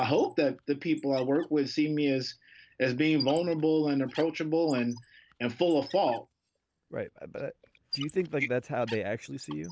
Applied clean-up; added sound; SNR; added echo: none; Squeak; 19 dB; none.